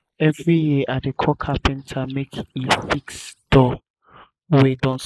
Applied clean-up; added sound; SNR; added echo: neural mask model Resemble Enhance denoiser.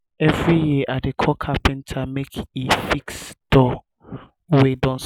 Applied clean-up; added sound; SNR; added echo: none; none; none; none.